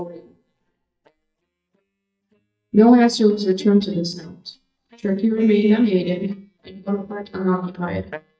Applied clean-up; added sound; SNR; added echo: neural mask model DeepFilterNet 3.